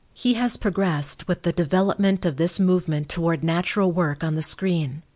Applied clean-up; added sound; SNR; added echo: none; none; none; none.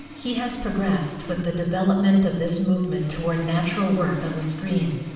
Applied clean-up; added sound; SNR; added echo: none; Sawing; 16 dB; reverberation time 1.2 s.